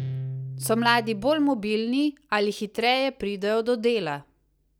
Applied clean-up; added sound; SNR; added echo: none; Guitar; 14 dB; none.